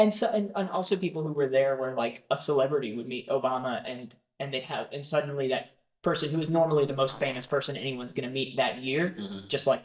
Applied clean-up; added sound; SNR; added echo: neural mask model DeepFilterNet 3.